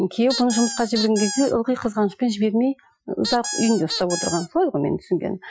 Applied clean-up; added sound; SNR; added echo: classical method Wiener filter.